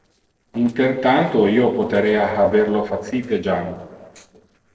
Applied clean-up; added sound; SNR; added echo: neural separator model SepFormer DNS4.